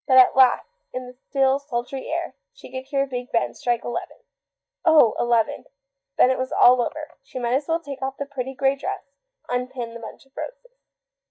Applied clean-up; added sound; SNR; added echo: neural mask model DeepFilterNet 3.